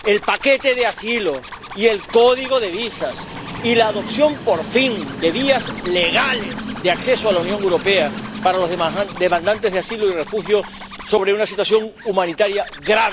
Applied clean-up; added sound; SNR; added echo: none; Zipper (clothing) + Train; 12 dB; none.